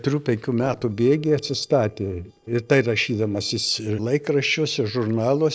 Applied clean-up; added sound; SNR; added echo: neural separator model SepFormer DNS4.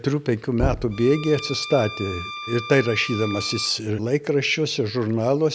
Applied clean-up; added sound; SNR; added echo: none; Knock + Bowed string instrument; 10 dB; none.